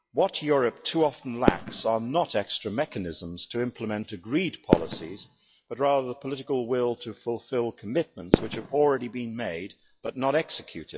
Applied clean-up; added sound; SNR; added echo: classical method log-MMSE.